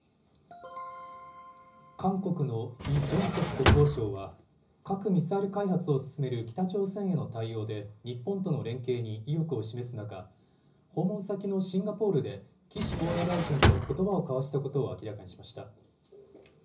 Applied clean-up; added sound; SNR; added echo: none; Drawer open or close; -3 dB; reverberation time 0.5 s.